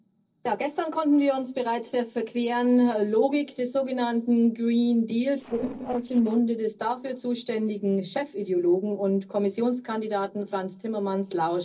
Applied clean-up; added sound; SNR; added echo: neural separator model SepFormer DNS4.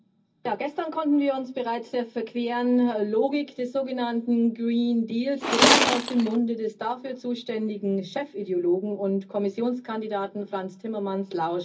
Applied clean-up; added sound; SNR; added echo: none; Tools; -5 dB; reverberation time 0.4 s.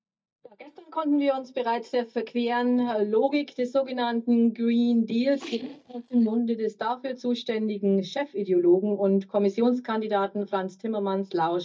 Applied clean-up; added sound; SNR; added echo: neural mask model DeepFilterNet 3.